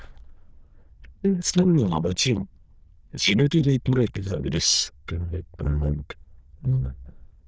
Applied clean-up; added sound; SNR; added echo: neural diffusion model UNIVERSE++.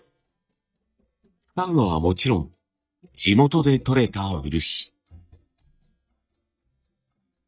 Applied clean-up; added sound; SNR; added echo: neural mask model DeepFilterNet 3.